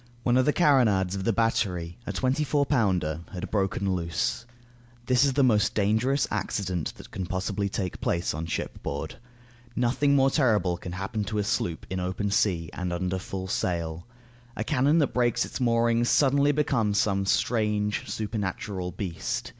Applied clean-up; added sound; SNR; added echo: none; none; none; none.